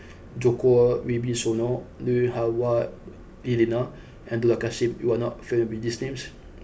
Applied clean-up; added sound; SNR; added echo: none; none; none; none.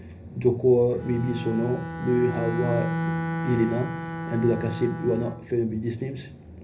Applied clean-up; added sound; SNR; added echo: none; Bowed string instrument; 7 dB; reverberation time 0.5 s.